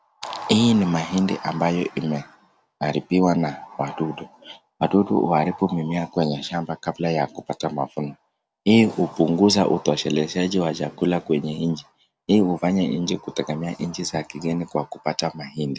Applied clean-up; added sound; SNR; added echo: none; none; none; none.